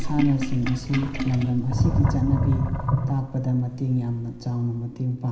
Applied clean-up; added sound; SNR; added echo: none; Sink (filling or washing); 1 dB; reverberation time 0.9 s.